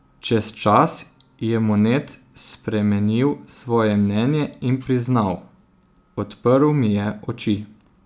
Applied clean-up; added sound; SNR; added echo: none; none; none; none.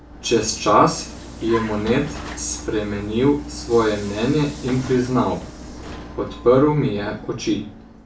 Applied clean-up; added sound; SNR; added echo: none; Vehicle; 13 dB; reverberation time 0.3 s.